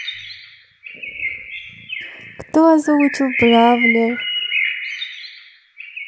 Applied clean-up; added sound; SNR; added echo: none; Bird; 6 dB; none.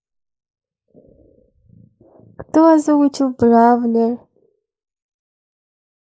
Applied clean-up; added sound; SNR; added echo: neural mask model Resemble Enhance denoiser.